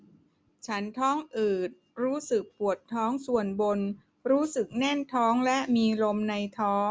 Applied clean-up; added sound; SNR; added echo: none; none; none; none.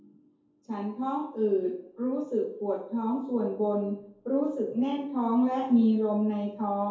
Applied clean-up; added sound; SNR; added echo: none; none; none; reverberation time 2.3 s.